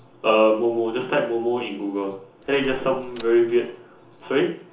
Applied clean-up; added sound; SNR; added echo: none; Door; 16 dB; reverberation time 0.7 s.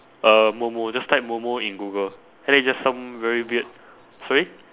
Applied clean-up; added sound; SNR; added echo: none; none; none; none.